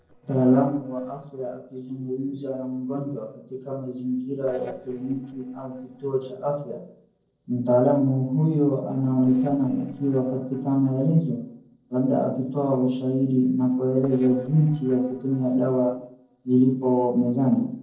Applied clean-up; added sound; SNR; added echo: neural separator model SepFormer DNS4.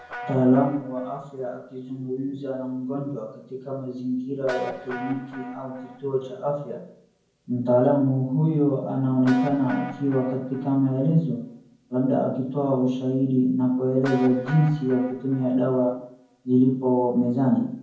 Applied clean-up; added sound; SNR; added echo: none; Guitar; 18 dB; reverberation time 0.9 s.